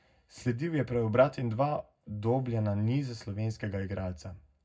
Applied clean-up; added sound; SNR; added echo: none; none; none; reverberation time 0.3 s.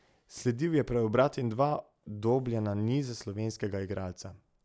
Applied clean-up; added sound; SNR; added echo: none; none; none; none.